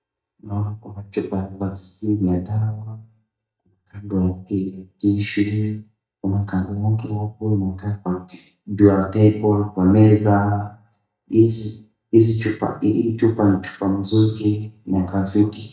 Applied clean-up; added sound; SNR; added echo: neural mask model DeepFilterNet 3.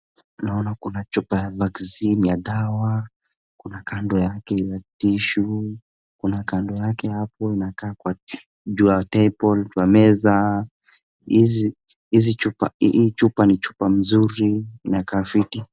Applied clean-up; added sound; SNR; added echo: none; none; none; none.